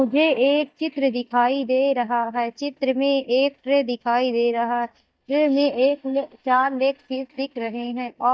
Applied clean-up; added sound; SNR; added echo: neural mask model DeepFilterNet 3.